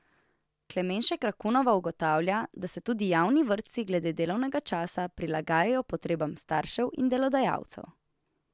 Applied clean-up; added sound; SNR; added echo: none; none; none; none.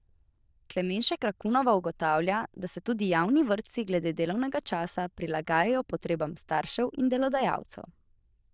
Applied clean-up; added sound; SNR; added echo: neural diffusion model UNIVERSE++.